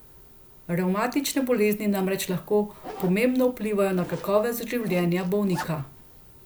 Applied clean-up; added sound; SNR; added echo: none; Zipper (clothing); 19 dB; none.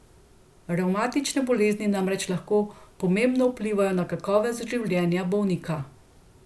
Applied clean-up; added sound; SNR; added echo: none; none; none; none.